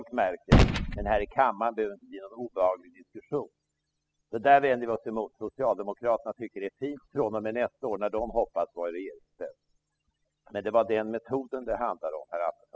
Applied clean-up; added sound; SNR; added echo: classical method spectral subtraction.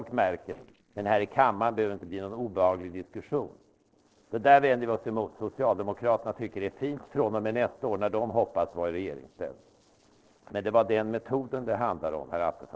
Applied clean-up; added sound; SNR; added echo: neural separator model SepFormer DNS4.